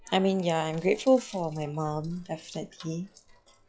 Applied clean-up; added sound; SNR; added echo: classical method log-MMSE.